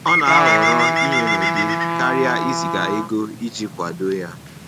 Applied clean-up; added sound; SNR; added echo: none; Trumpet + Bird; -2 dB; none.